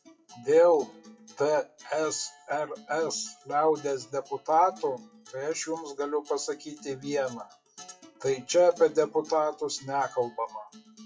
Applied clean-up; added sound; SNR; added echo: classical method WPE with log-MMSE.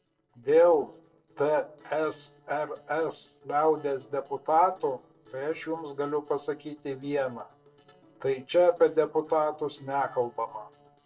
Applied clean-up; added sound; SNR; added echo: neural separator model SepFormer DNS4.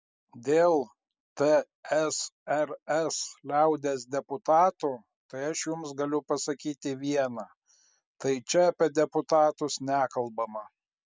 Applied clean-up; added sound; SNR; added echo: none; none; none; none.